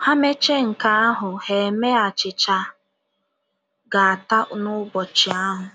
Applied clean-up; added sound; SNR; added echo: none; none; none; none.